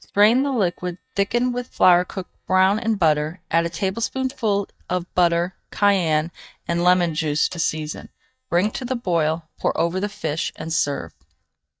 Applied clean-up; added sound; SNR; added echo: neural mask model DeepFilterNet 3.